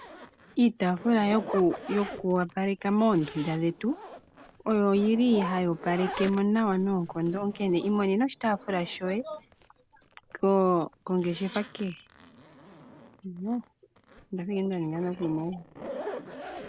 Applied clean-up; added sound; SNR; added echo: none; Zipper (clothing); 15 dB; none.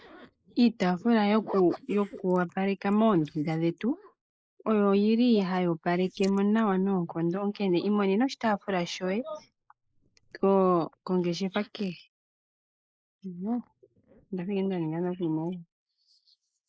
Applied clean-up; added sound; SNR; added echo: neural mask model Resemble Enhance denoiser.